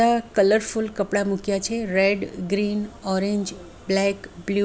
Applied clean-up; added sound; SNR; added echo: none; none; none; none.